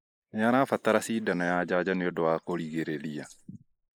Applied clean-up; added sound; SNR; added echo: neural mask model Resemble Enhance denoiser.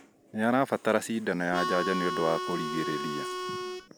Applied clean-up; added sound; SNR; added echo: none; Harmonica; 3 dB; none.